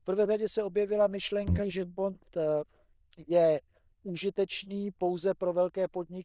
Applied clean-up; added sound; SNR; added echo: neural diffusion model UNIVERSE++.